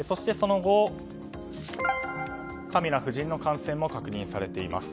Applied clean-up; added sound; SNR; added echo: none; none; none; none.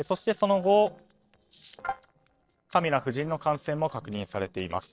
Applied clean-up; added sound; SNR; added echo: neural separator model SepFormer DNS4.